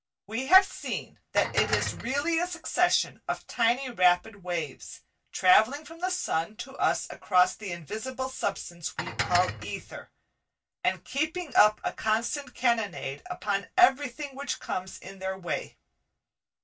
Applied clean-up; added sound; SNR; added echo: none; Dishes, pots, and pans; 5 dB; reverberation time 0.2 s.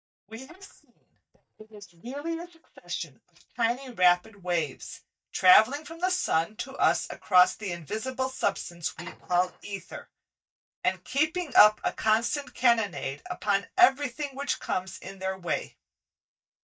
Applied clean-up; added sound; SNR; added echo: neural mask model DeepFilterNet 3.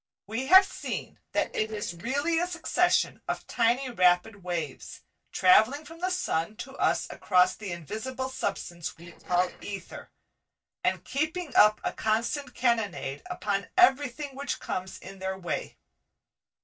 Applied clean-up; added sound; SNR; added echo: neural separator model SepFormer DNS4.